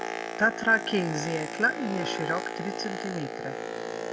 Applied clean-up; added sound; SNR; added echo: none; Boat, Water vehicle; 5 dB; none.